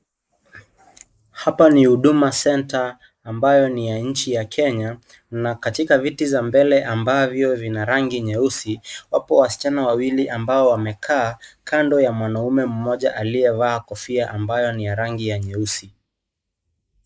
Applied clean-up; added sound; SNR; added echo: neural mask model Resemble Enhance denoiser.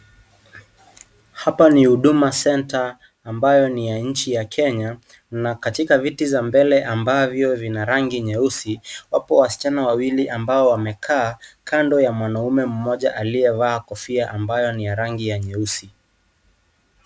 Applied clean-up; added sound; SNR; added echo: none; none; none; none.